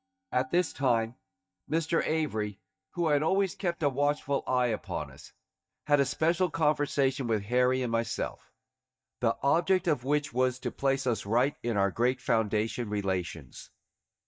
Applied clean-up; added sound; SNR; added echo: neural mask model DeepFilterNet 3.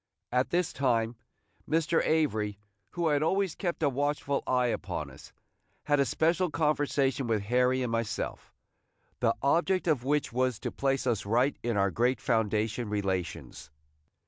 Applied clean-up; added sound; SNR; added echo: none; none; none; none.